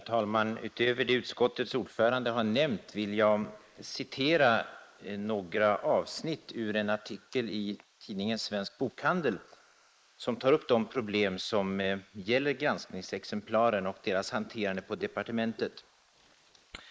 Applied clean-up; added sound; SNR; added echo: neural mask model Resemble Enhance denoiser.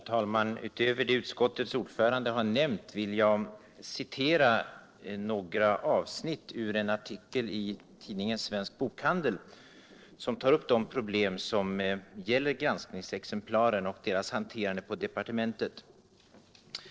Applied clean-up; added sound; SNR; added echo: neural separator model SepFormer DNS4.